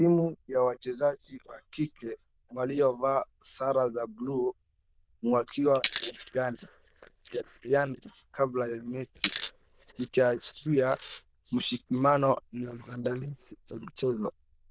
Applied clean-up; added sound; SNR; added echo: neural diffusion model UNIVERSE++.